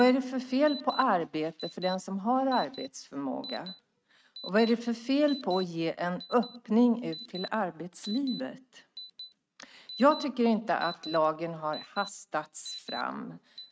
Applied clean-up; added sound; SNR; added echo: neural mask model RNNoise.